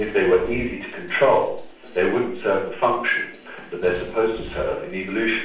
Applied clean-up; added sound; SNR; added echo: none; none; none; reverberation time 0.5 s.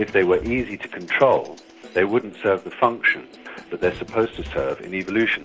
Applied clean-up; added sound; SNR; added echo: none; none; none; none.